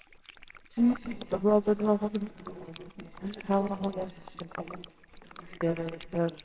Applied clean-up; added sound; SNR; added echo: neural separator model SepFormer WHAMR!.